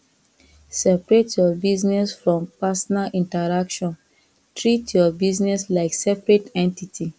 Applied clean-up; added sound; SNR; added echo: none; none; none; none.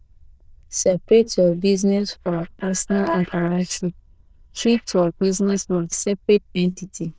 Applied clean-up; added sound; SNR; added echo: neural diffusion model UNIVERSE++.